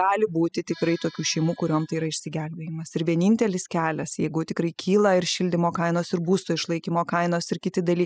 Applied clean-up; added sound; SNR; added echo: classical method spectral subtraction.